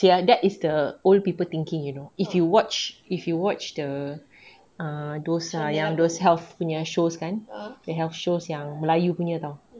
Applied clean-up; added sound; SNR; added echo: none; none; none; none.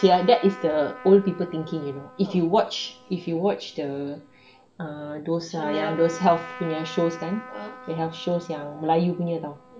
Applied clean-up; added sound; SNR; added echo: none; Trumpet; 18 dB; reverberation time 0.4 s.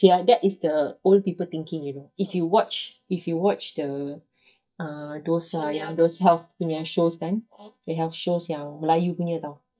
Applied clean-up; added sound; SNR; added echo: neural mask model DeepFilterNet 3.